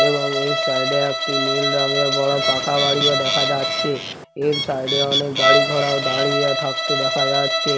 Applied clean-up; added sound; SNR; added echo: none; Bird + Bowed string instrument; -2 dB; none.